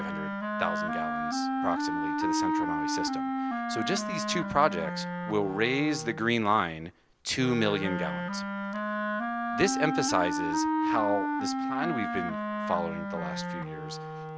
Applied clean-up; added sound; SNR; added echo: none; Wind instrument, woodwind instrument; 0 dB; none.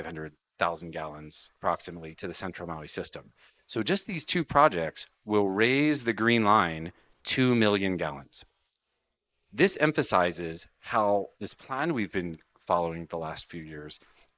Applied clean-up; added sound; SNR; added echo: neural mask model Resemble Enhance denoiser.